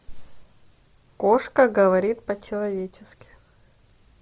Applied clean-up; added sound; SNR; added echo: none; none; none; none.